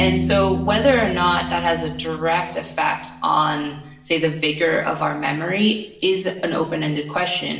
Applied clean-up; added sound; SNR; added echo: none; Piano; 9 dB; reverberation time 0.8 s.